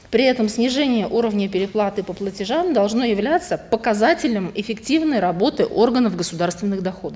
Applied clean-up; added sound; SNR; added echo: none; none; none; none.